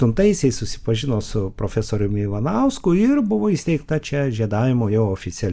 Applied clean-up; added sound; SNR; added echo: neural mask model DeepFilterNet 3.